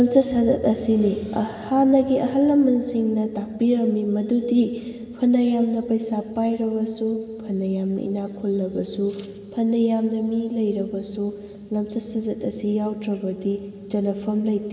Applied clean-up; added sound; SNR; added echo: none; none; none; reverberation time 2.8 s.